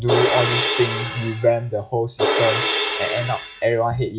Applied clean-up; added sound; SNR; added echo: classical method log-MMSE.